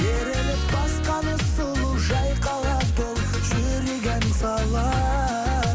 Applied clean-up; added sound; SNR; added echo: none; none; none; none.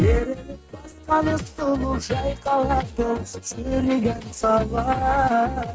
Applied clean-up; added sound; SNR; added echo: neural mask model RNNoise.